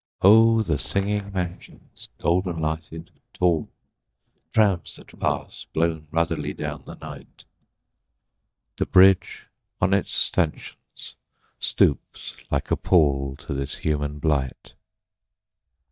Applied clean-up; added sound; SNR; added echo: neural mask model DeepFilterNet 3.